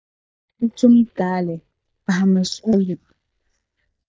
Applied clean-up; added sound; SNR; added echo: neural mask model DeepFilterNet 3.